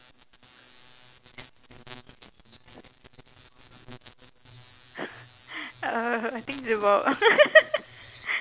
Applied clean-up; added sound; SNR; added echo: none; none; none; none.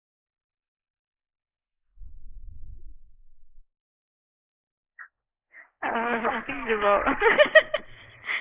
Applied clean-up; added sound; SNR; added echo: neural mask model Resemble Enhance denoiser.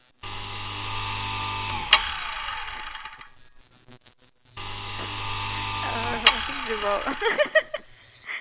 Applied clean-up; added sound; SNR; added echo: none; Sawing; -4 dB; none.